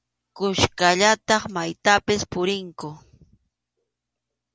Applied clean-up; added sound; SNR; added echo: none; none; none; none.